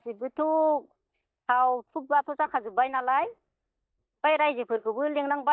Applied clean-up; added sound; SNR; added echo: neural mask model DeepFilterNet 3.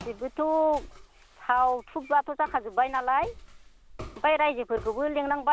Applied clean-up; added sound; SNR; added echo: none; Walk, footsteps; 19 dB; none.